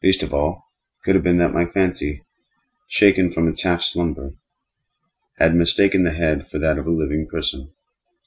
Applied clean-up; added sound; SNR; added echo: none; none; none; none.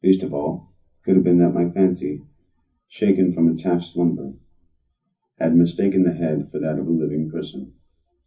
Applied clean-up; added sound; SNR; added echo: none; none; none; reverberation time 0.3 s.